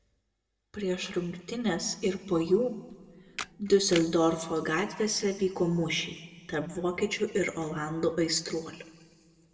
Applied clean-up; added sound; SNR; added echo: none; Camera; 12 dB; reverberation time 1.4 s.